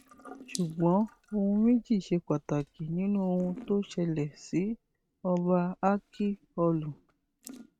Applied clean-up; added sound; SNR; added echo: neural mask model RNNoise.